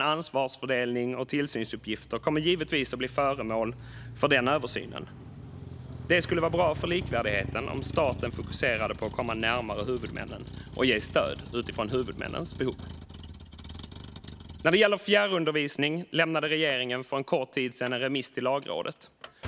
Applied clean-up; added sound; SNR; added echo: none; Motor vehicle (road); 13 dB; none.